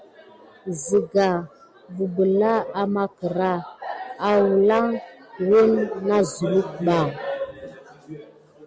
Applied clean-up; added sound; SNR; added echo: none; none; none; none.